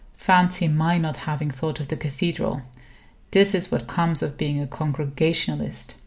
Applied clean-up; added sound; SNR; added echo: none; none; none; none.